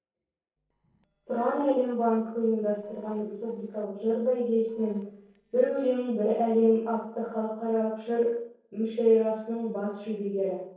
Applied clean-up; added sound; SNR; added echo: neural separator model SepFormer DNS4.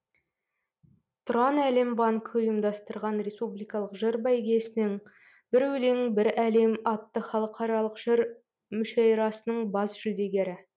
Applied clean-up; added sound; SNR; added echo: none; none; none; none.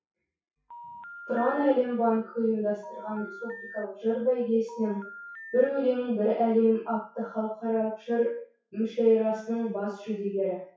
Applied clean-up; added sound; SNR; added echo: classical method WPE with log-MMSE.